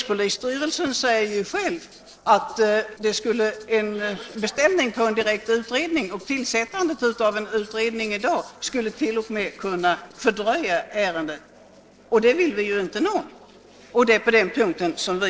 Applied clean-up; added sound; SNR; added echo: neural separator model SepFormer DNS4.